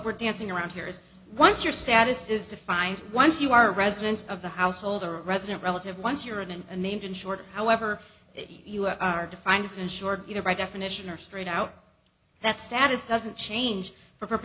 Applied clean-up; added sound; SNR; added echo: none; none; none; none.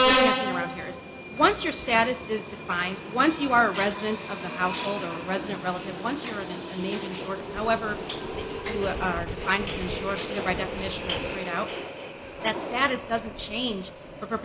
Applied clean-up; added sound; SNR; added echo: none; Subway, metro, underground; 3 dB; none.